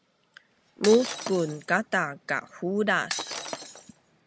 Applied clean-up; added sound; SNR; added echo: none; Shatter; 10 dB; none.